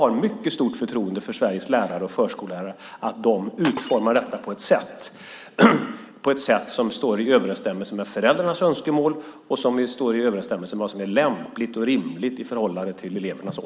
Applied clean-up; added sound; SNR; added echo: none; Glass; 16 dB; none.